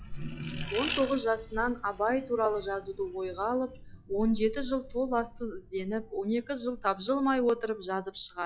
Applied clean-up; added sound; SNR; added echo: classical method log-MMSE.